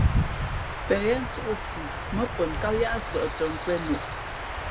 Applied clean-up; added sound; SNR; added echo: none; Stream / Chirp, tweet / Wind; 0 dB; none.